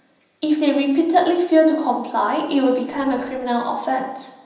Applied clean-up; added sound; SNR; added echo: none; Burping, eructation; 20 dB; reverberation time 0.9 s.